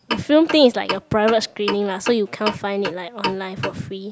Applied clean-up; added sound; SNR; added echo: none; Clock; 10 dB; none.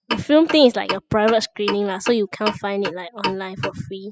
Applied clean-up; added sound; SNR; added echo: classical method spectral subtraction.